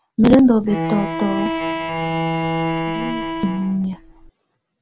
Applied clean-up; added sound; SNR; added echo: none; Bowed string instrument; 3 dB; none.